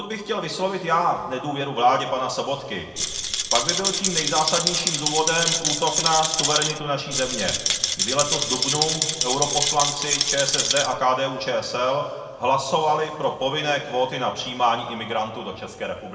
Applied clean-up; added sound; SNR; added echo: none; Rattle; -1 dB; reverberation time 1.6 s.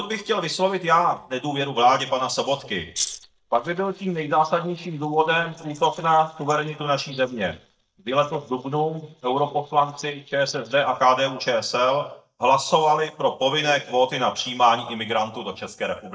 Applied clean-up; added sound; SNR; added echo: neural mask model DeepFilterNet 3.